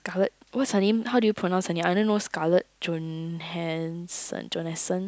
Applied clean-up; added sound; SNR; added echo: none; none; none; none.